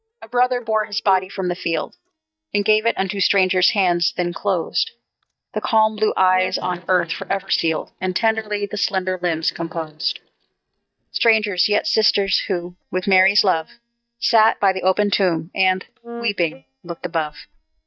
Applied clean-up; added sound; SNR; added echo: neural mask model DeepFilterNet 3.